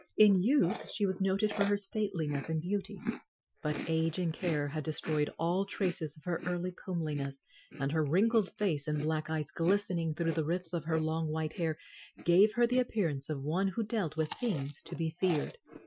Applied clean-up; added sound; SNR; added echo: classical method Wiener filter.